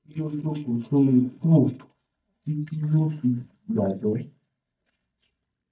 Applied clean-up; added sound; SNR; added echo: neural mask model DeepFilterNet 3.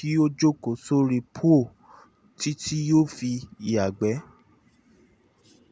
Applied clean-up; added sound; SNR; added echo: none; none; none; none.